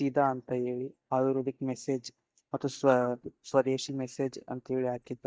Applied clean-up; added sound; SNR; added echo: neural mask model DeepFilterNet 3.